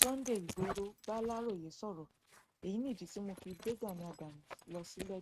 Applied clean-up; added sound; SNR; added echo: neural mask model RNNoise.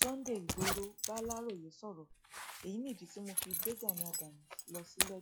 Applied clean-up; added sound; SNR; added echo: classical method log-MMSE.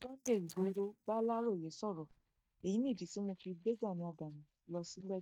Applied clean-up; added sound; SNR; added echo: neural mask model DeepFilterNet 3.